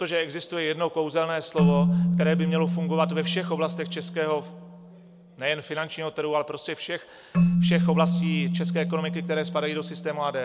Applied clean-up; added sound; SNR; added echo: none; Keyboard (musical); -1 dB; none.